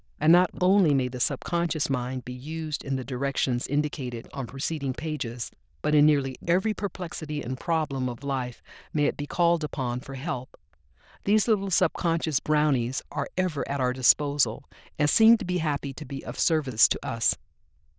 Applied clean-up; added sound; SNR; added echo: neural diffusion model UNIVERSE++.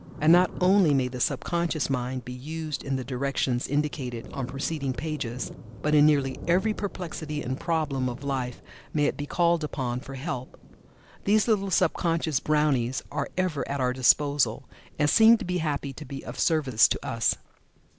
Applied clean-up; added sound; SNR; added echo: none; Thunder; 18 dB; none.